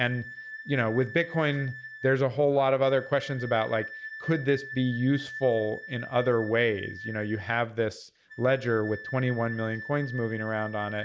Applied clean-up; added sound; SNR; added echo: none; Wind instrument, woodwind instrument; 14 dB; none.